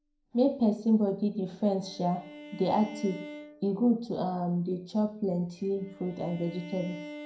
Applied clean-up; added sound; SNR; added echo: none; Bowed string instrument; 17 dB; reverberation time 0.4 s.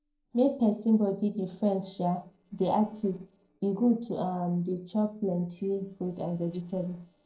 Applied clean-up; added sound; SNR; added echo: neural separator model SepFormer DNS4.